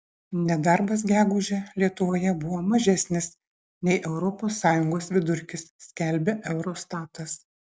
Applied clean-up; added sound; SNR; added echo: none; none; none; none.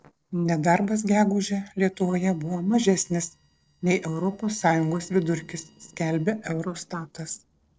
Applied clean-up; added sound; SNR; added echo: neural separator model SepFormer DNS4.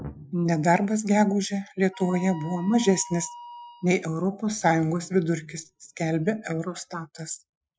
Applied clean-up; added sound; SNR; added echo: classical method Wiener filter.